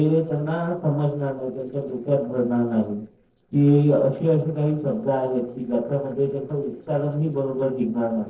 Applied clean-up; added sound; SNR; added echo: neural separator model SepFormer DNS4.